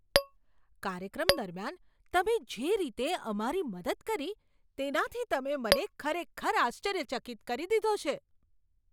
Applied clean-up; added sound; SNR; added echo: none; Tap / Glass; -4 dB; none.